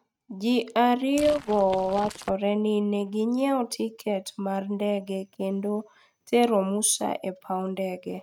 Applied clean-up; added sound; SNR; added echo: neural mask model RNNoise.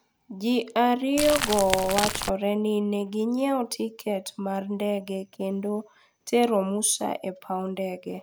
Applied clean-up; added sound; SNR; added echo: none; Crumpling, crinkling / Crackle; 2 dB; none.